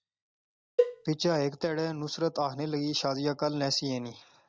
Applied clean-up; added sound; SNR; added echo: none; Cowbell; 1 dB; none.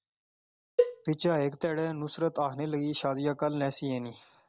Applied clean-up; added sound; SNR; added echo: neural separator model SepFormer DNS4.